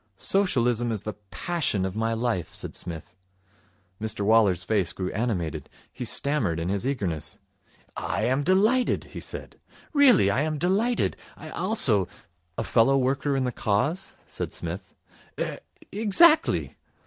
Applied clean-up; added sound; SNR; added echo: none; none; none; none.